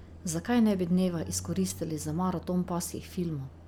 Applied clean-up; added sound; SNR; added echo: none; Car passing by; 15 dB; none.